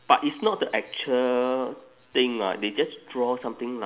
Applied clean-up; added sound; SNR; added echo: none; none; none; none.